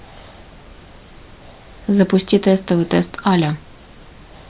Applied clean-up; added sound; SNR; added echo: none; none; none; none.